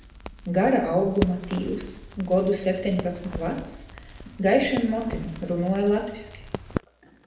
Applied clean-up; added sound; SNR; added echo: none; Crackle; 11 dB; reverberation time 0.8 s.